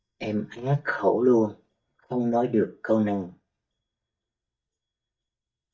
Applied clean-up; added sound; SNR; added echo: neural mask model DeepFilterNet 3.